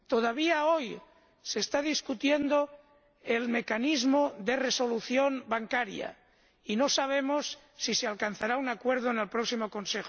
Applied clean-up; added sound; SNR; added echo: none; none; none; none.